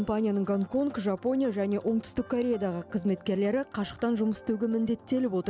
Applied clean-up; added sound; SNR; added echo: none; none; none; none.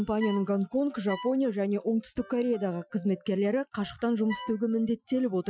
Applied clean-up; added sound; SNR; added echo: classical method Wiener filter.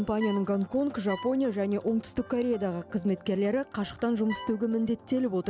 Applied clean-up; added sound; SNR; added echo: none; Bowed string instrument; 15 dB; none.